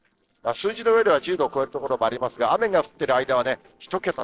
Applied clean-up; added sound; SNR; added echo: neural separator model SepFormer DNS4.